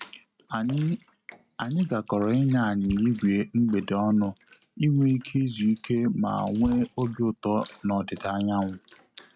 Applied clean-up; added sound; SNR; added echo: neural mask model RNNoise.